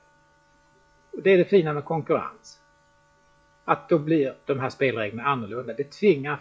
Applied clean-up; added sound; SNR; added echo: classical method log-MMSE.